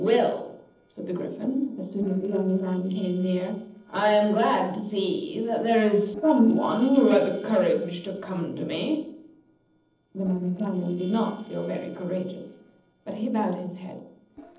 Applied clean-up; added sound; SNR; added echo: neural separator model SepFormer DNS4.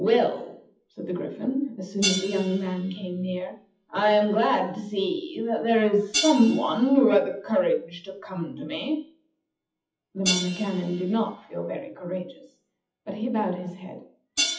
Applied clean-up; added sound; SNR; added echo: classical method WPE with log-MMSE.